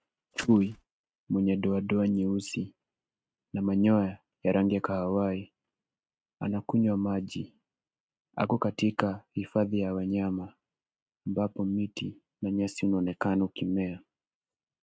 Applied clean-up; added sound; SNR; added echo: neural mask model RNNoise.